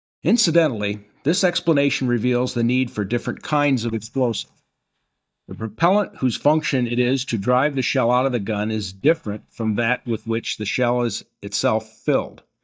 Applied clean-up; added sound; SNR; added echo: neural mask model DeepFilterNet 3.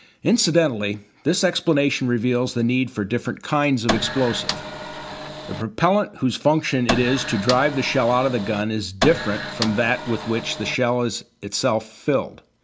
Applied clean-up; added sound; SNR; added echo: none; Printer; 6 dB; none.